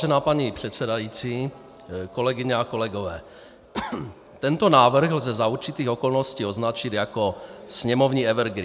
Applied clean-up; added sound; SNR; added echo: none; none; none; none.